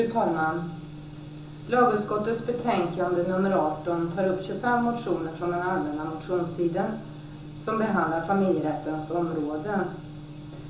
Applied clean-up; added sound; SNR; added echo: none; none; none; reverberation time 0.6 s.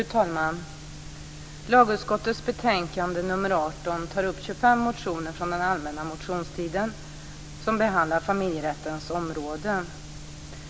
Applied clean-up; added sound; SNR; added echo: none; none; none; none.